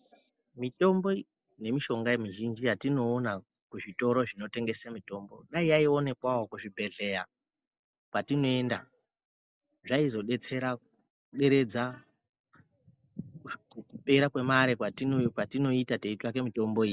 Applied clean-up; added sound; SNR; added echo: none; none; none; none.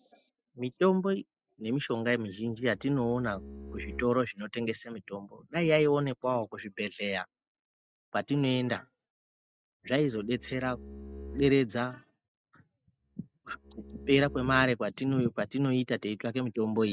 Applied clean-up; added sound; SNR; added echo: neural mask model RNNoise.